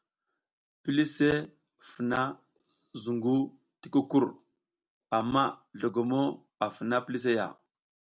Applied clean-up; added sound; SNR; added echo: none; none; none; none.